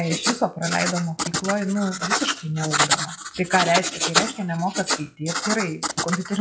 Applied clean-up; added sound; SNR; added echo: classical method WPE with log-MMSE.